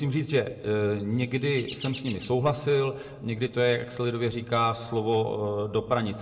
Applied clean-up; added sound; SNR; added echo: none; Chirp, tweet; 19 dB; reverberation time 1.1 s.